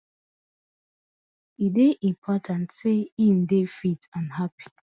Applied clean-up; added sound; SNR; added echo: none; none; none; none.